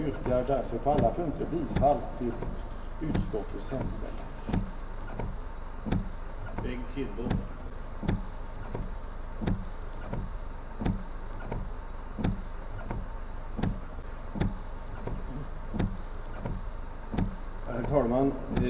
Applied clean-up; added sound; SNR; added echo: none; Car; -3 dB; reverberation time 2.0 s.